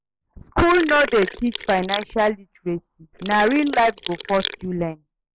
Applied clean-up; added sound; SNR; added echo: neural mask model Resemble Enhance denoiser.